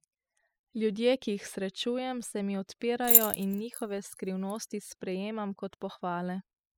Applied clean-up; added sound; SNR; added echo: classical method spectral subtraction.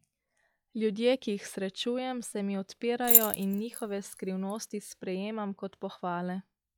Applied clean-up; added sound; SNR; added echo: classical method log-MMSE.